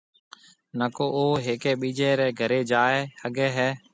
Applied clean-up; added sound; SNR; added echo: none; none; none; none.